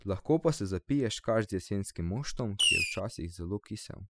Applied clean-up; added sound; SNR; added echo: classical method spectral subtraction.